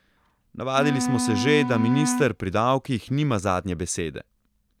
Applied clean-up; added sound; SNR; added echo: none; Wind instrument, woodwind instrument; 3 dB; none.